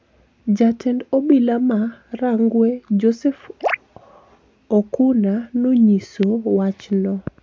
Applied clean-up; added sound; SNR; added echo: none; none; none; none.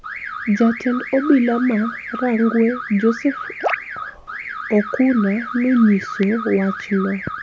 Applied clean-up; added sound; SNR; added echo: none; Alarm / Car; 11 dB; none.